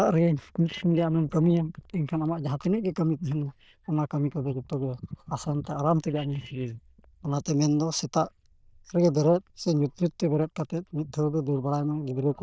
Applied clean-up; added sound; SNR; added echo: neural diffusion model UNIVERSE++.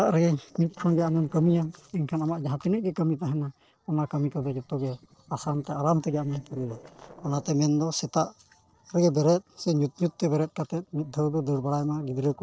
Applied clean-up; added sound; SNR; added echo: neural separator model SepFormer DNS4.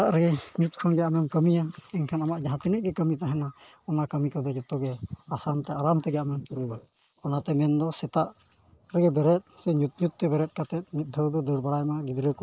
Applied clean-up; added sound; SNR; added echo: neural mask model Resemble Enhance denoiser.